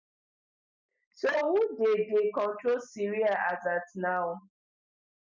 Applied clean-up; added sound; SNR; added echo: none; none; none; none.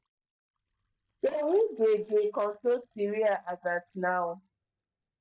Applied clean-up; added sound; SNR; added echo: neural mask model DeepFilterNet 3.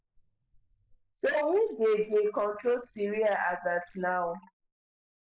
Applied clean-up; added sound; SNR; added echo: neural mask model Resemble Enhance denoiser.